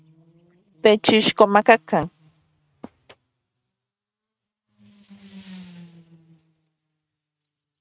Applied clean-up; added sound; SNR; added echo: neural mask model RNNoise.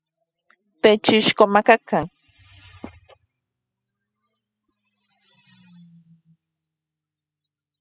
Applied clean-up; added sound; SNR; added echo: classical method spectral subtraction.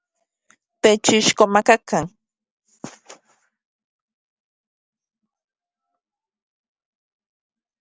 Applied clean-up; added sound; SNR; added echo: none; none; none; none.